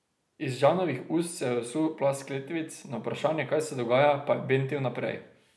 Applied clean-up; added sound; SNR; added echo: none; none; none; none.